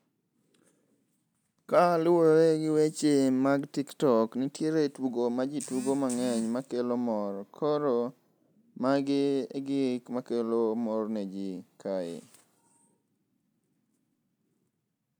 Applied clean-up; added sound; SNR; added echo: none; none; none; none.